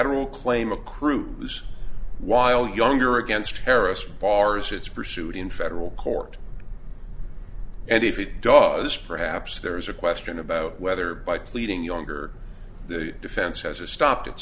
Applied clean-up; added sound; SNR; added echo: none; none; none; none.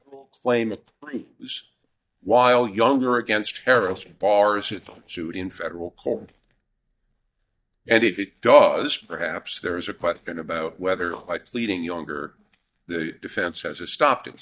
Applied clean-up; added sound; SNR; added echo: neural mask model DeepFilterNet 3.